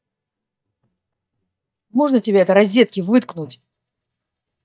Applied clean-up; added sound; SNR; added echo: neural mask model DeepFilterNet 3.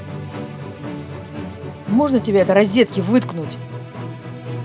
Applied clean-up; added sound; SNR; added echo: none; Musical instrument; 9 dB; none.